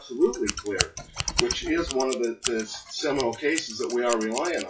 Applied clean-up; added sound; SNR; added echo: classical method WPE with log-MMSE.